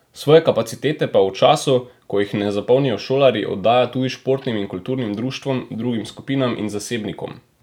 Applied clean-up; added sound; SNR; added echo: none; none; none; none.